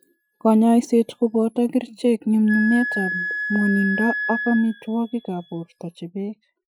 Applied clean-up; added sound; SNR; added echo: classical method Wiener filter.